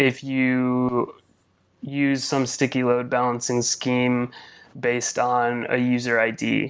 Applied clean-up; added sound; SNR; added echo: none; none; none; none.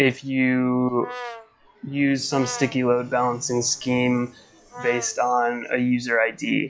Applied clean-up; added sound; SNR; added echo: classical method log-MMSE.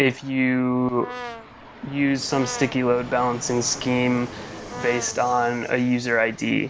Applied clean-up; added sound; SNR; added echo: none; Brass instrument + Fixed-wing aircraft, airplane; 14 dB; none.